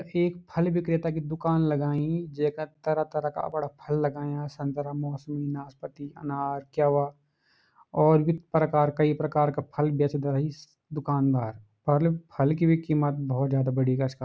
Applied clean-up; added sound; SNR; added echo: none; none; none; none.